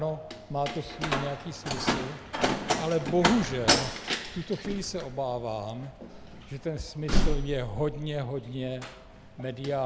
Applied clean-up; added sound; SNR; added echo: none; Slam; -1 dB; none.